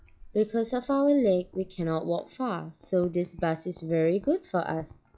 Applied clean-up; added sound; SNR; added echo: classical method log-MMSE.